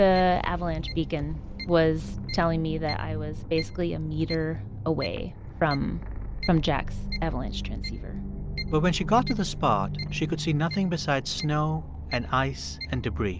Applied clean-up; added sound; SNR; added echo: none; none; none; none.